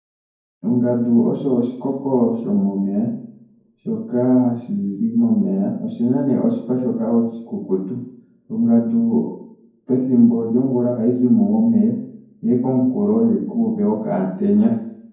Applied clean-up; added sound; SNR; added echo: none; none; none; reverberation time 0.9 s.